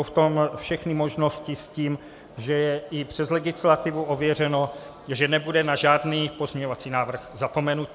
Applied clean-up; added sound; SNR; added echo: none; none; none; none.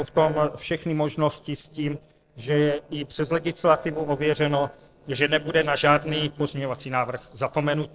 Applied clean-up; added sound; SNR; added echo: neural separator model SepFormer DNS4.